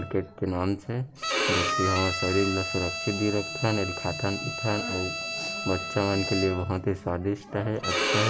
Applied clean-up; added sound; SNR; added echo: none; Bowed string instrument; 3 dB; none.